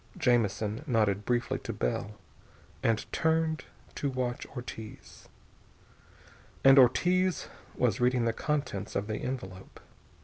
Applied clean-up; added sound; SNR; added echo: none; none; none; none.